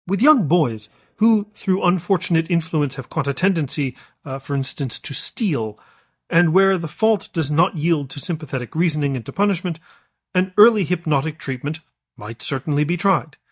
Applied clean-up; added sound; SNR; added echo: neural mask model DeepFilterNet 3.